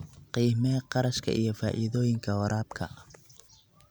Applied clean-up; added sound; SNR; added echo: none; none; none; none.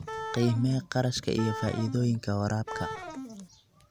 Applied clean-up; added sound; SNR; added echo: none; Wind instrument, woodwind instrument; 10 dB; none.